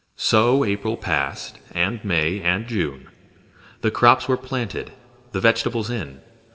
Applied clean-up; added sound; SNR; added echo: none; none; none; reverberation time 2.1 s.